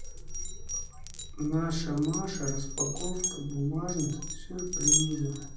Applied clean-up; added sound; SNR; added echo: none; Glass; 0 dB; reverberation time 0.6 s.